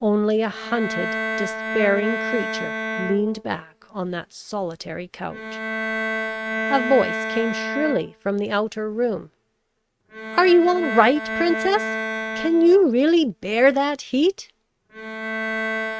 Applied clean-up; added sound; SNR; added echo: neural mask model RNNoise.